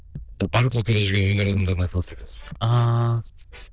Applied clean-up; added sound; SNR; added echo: neural diffusion model UNIVERSE++.